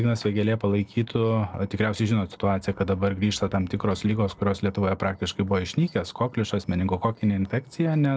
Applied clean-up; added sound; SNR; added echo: neural separator model SepFormer DNS4.